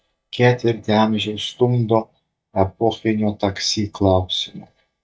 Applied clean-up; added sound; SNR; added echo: neural mask model DeepFilterNet 3.